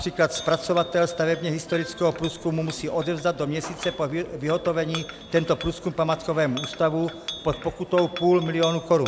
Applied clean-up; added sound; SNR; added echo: none; Chink, clink; 14 dB; none.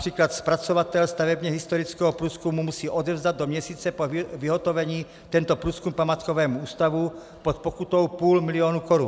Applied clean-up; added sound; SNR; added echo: none; none; none; none.